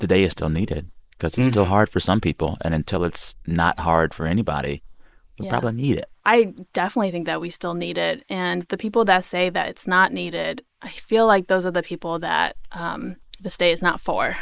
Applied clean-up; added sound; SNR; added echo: neural mask model Resemble Enhance denoiser.